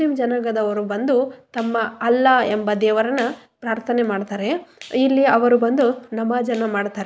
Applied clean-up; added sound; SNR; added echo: none; none; none; none.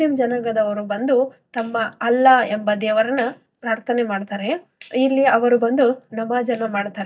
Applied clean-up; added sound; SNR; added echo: neural mask model DeepFilterNet 3.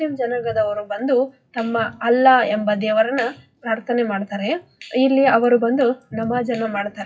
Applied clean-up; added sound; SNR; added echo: classical method WPE with log-MMSE.